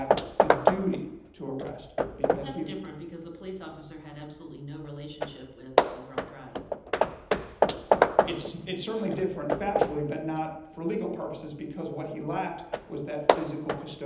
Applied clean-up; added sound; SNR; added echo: none; Hammer / Wood; -5 dB; reverberation time 0.9 s.